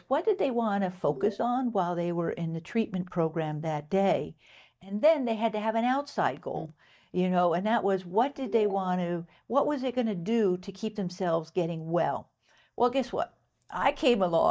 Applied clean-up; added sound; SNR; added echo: neural mask model DeepFilterNet 3.